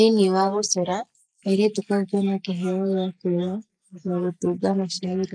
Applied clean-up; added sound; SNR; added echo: neural mask model Resemble Enhance denoiser.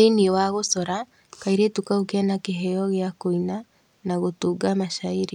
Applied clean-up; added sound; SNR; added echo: none; none; none; none.